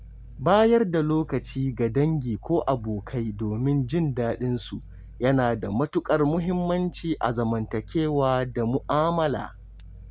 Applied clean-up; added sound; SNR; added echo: none; Growling; 18 dB; none.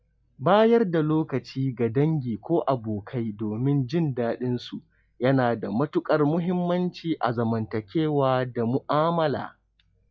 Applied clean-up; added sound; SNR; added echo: classical method log-MMSE.